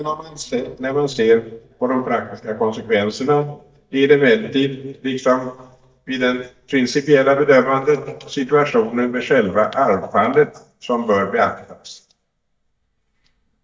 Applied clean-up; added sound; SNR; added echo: neural mask model DeepFilterNet 3.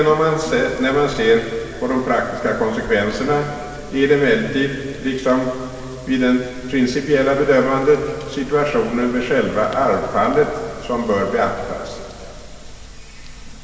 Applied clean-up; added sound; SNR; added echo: none; Rain; 19 dB; reverberation time 2.7 s.